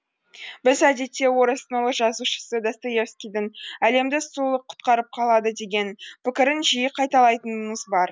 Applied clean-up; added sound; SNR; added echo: none; none; none; none.